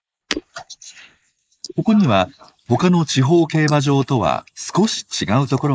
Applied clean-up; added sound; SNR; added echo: neural mask model Resemble Enhance denoiser.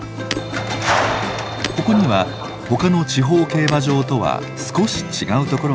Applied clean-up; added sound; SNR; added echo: none; Shatter; 16 dB; none.